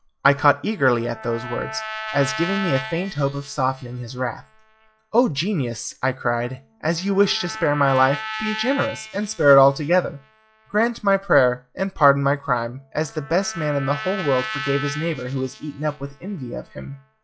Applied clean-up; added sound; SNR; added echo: classical method log-MMSE.